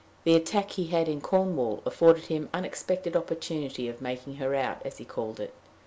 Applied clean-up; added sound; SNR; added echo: none; none; none; none.